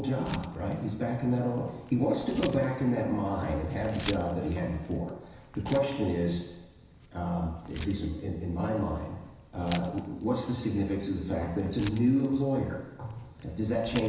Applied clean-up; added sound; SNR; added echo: none; Keys jangling; 17 dB; reverberation time 1.0 s.